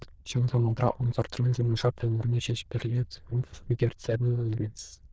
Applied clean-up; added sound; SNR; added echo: neural diffusion model UNIVERSE++.